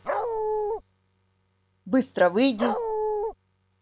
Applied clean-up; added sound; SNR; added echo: none; Dog; -1 dB; none.